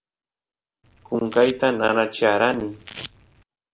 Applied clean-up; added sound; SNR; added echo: none; Domestic sounds, home sounds; 19 dB; none.